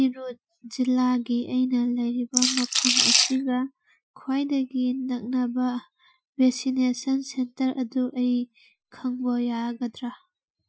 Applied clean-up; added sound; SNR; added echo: classical method Wiener filter.